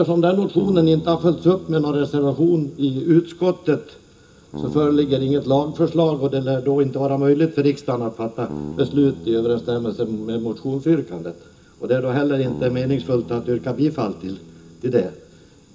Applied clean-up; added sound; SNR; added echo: none; Bass guitar; 17 dB; reverberation time 0.2 s.